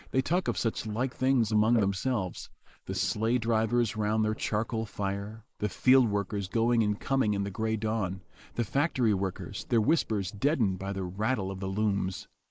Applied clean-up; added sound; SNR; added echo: neural mask model Resemble Enhance denoiser.